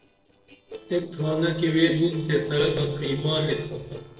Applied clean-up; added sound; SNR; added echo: neural separator model SepFormer DNS4.